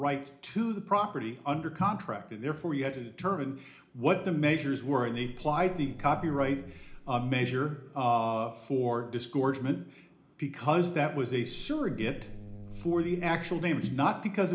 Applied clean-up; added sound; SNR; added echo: none; Buzz; 13 dB; reverberation time 0.4 s.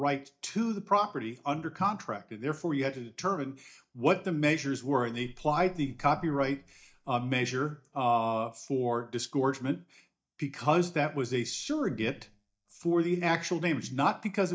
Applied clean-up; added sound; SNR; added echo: neural mask model DeepFilterNet 3.